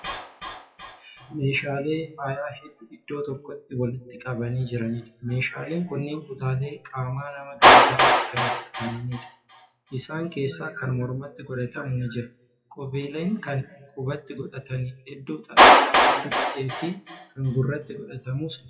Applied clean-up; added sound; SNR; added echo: classical method WPE with log-MMSE.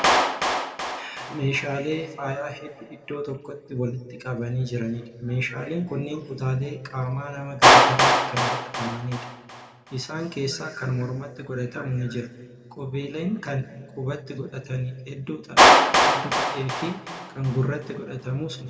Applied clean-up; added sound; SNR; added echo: none; Clapping; -5 dB; reverberation time 1.7 s.